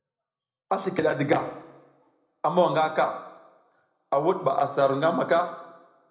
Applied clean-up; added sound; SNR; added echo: none; none; none; reverberation time 0.9 s.